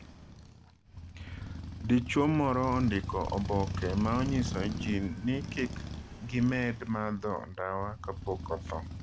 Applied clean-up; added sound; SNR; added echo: none; Motorcycle; 6 dB; none.